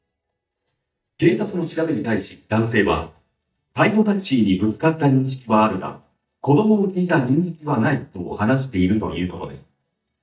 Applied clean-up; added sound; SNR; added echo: neural mask model DeepFilterNet 3.